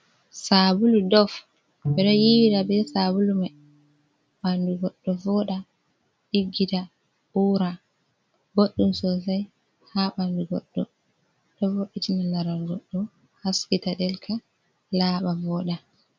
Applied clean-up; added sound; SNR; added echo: none; Bowed string instrument; 9 dB; none.